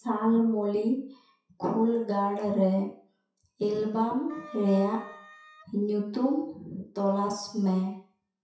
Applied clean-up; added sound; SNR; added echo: classical method WPE with log-MMSE.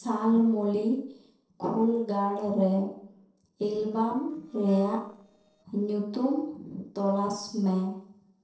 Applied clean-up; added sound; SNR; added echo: neural separator model SepFormer DNS4.